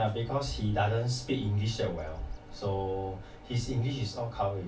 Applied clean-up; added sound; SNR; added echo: none; Bird vocalization, bird call, bird song; 15 dB; reverberation time 0.2 s.